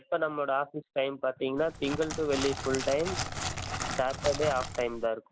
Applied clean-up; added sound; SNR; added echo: none; Crackle; 5 dB; none.